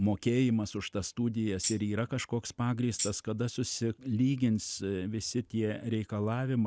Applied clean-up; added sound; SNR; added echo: none; Tambourine; 9 dB; none.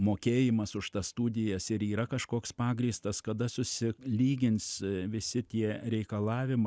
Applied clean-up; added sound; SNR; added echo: none; none; none; none.